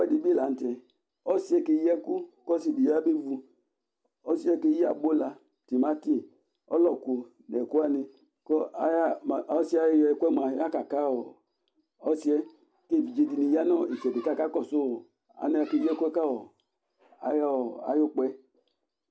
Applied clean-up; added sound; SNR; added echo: none; none; none; none.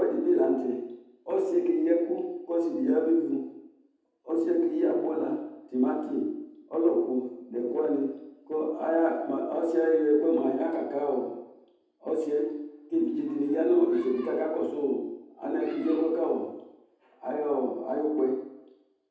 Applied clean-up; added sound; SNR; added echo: none; none; none; reverberation time 0.9 s.